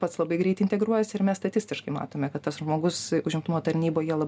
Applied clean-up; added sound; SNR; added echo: none; none; none; none.